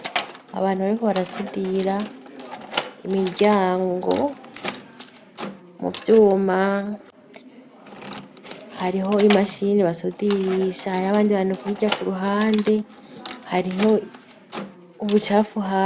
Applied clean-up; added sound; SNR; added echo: none; Keys jangling; 11 dB; none.